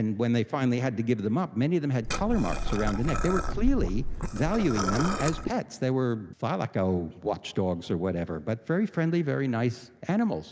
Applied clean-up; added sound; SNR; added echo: none; Liquid; 1 dB; none.